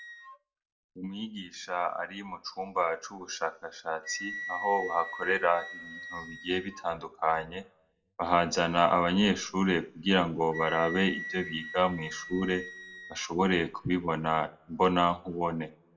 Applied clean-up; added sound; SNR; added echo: none; Wind instrument, woodwind instrument; 15 dB; reverberation time 0.3 s.